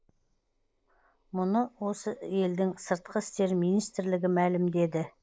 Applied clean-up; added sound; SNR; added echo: neural mask model Resemble Enhance denoiser.